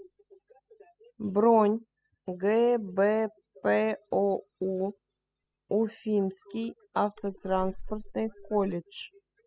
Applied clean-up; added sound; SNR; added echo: classical method spectral subtraction.